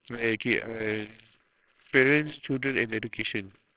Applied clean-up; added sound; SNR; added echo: neural separator model SepFormer WHAMR!.